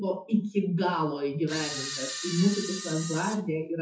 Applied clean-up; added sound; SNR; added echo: classical method WPE with log-MMSE.